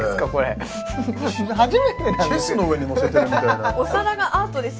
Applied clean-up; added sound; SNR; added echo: none; none; none; none.